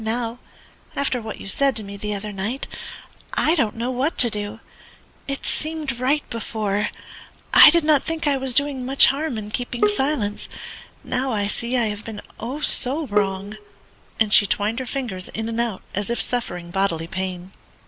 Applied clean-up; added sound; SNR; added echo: none; Bowed string instrument; 5 dB; none.